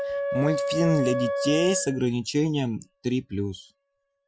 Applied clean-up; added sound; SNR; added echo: classical method Wiener filter.